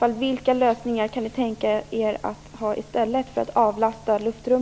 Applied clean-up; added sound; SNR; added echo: none; none; none; none.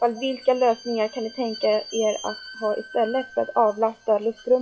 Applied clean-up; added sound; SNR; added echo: classical method WPE with log-MMSE.